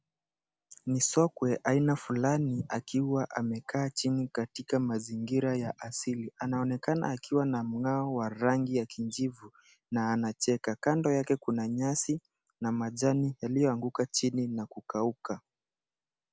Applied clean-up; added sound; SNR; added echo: none; none; none; none.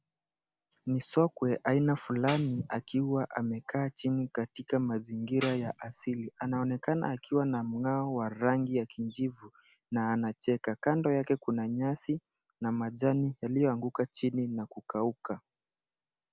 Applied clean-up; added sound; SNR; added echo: none; Tambourine; -1 dB; none.